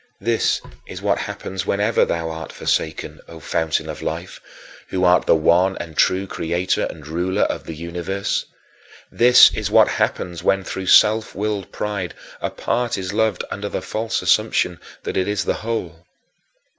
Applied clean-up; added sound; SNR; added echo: none; none; none; none.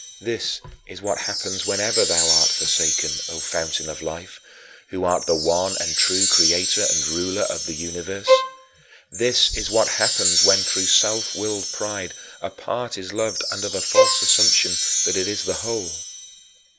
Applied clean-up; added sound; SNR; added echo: none; Bowed string instrument + Wind chime; -3 dB; none.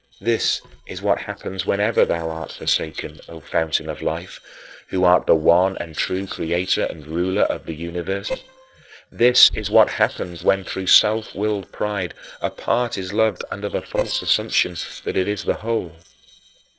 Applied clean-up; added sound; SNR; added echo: neural separator model SepFormer DNS4.